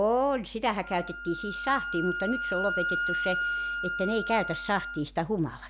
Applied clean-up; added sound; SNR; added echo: none; Wind instrument, woodwind instrument; 4 dB; none.